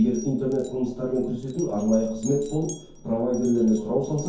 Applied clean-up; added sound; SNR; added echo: none; Glass; 19 dB; reverberation time 0.6 s.